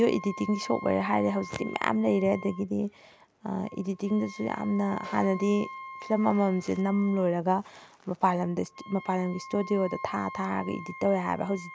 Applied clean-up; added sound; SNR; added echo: none; Wind instrument, woodwind instrument; 16 dB; none.